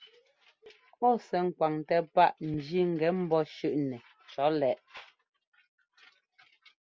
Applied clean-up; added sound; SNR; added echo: none; none; none; none.